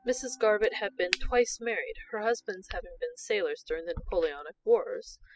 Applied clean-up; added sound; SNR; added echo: classical method spectral subtraction.